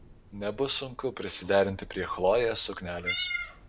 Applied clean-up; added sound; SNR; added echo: none; Meow; 10 dB; none.